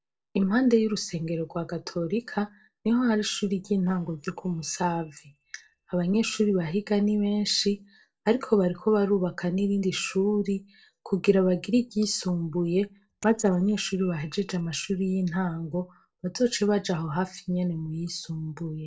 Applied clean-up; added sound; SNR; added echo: neural separator model SepFormer DNS4.